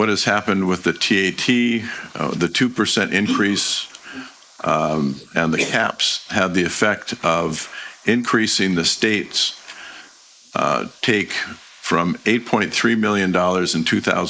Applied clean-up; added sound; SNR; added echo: neural mask model Resemble Enhance denoiser.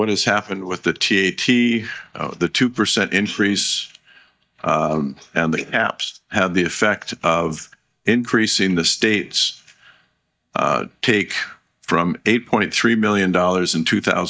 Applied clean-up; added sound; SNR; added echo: neural mask model DeepFilterNet 3.